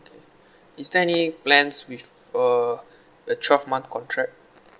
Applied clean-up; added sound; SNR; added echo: none; none; none; none.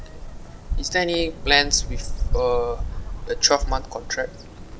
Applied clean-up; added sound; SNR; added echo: none; Bird vocalization, bird call, bird song; 3 dB; none.